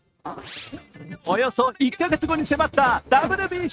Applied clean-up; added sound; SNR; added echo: neural mask model RNNoise.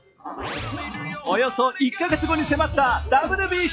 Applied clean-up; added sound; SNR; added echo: classical method log-MMSE.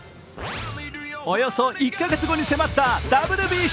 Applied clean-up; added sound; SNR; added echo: none; none; none; none.